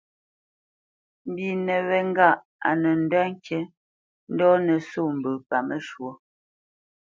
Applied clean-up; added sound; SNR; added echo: none; none; none; none.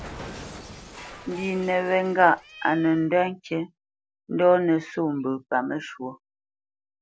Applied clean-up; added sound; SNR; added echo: none; Cat; 19 dB; none.